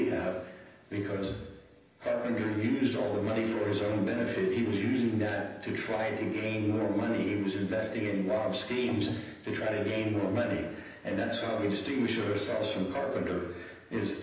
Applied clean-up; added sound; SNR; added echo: none; none; none; reverberation time 0.9 s.